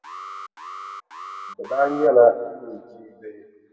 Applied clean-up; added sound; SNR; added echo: none; Alarm; 16 dB; reverberation time 1.2 s.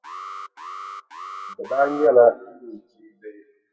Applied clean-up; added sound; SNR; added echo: classical method WPE with log-MMSE.